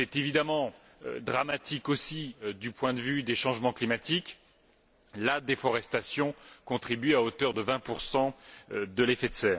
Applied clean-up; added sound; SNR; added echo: none; none; none; none.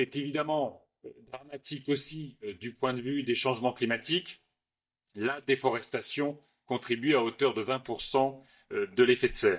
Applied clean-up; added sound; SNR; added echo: neural mask model DeepFilterNet 3.